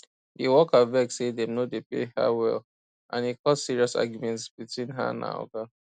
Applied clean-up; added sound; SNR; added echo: none; none; none; none.